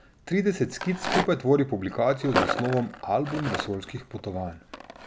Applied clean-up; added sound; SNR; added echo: none; Rattle; 5 dB; none.